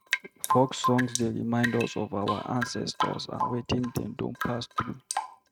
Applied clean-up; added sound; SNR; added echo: neural mask model RNNoise.